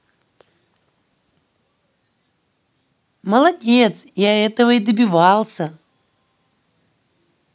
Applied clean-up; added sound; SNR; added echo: none; none; none; none.